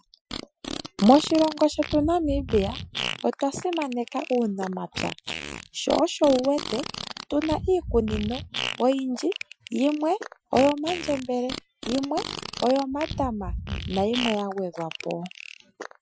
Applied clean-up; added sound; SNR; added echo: classical method Wiener filter.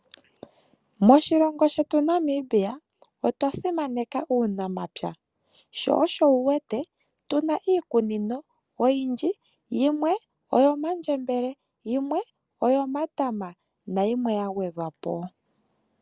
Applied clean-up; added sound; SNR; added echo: none; none; none; none.